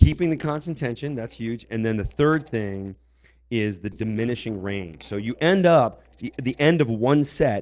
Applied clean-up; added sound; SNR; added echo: neural separator model SepFormer DNS4.